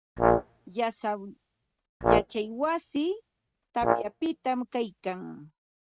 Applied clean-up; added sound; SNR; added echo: neural mask model RNNoise.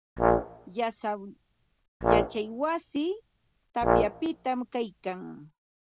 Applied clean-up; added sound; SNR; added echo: none; Brass instrument; -3 dB; none.